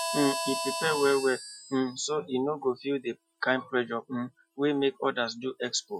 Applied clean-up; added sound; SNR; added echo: classical method Wiener filter.